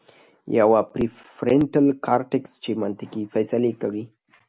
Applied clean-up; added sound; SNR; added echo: none; none; none; none.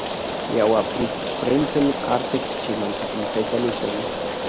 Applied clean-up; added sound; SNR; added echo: none; Rain; 2 dB; none.